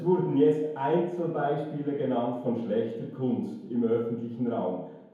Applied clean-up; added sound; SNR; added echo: none; none; none; reverberation time 0.9 s.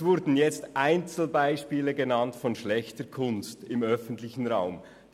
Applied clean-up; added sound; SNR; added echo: none; none; none; none.